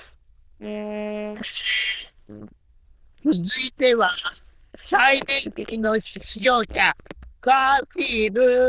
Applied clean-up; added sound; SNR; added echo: neural diffusion model UNIVERSE++.